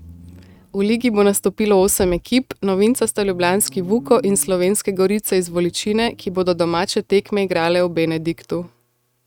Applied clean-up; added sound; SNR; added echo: neural mask model RNNoise.